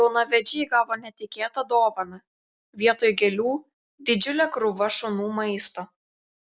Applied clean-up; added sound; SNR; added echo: none; none; none; none.